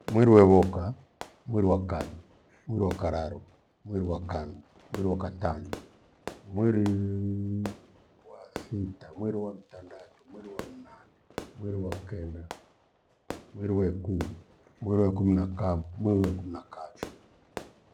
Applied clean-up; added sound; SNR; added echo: none; Fireworks; 17 dB; none.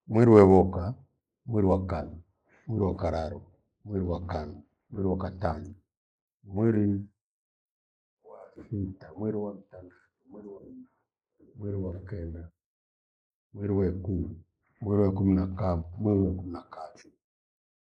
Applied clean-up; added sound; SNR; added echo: neural mask model Resemble Enhance denoiser.